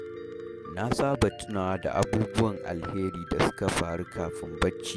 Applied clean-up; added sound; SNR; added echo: none; Piano; 11 dB; none.